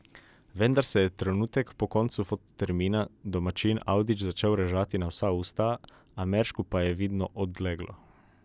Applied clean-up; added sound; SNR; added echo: none; none; none; none.